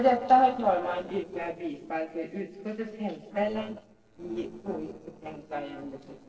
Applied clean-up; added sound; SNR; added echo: neural separator model SepFormer DNS4.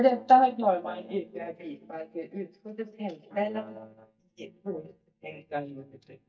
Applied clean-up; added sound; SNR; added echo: neural mask model DeepFilterNet 3.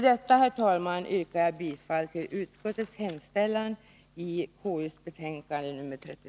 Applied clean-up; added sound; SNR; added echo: none; none; none; none.